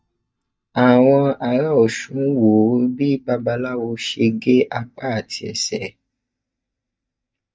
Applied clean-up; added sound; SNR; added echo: neural mask model DeepFilterNet 3.